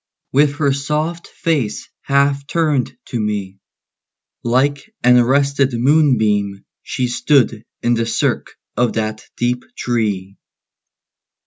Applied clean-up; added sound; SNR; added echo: none; none; none; none.